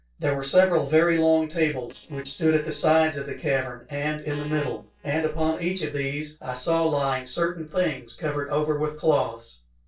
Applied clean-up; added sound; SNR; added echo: neural separator model SepFormer DNS4.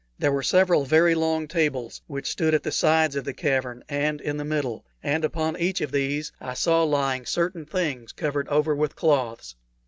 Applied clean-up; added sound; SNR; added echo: none; none; none; none.